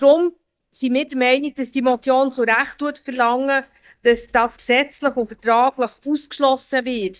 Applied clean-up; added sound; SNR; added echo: neural mask model DeepFilterNet 3.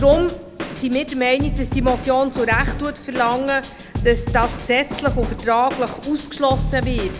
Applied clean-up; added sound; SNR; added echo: none; Drum kit; 6 dB; none.